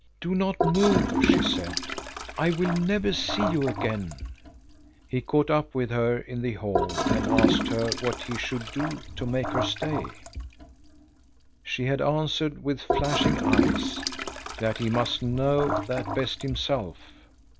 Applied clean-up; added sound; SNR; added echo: none; Toilet flush / Gurgling; 2 dB; none.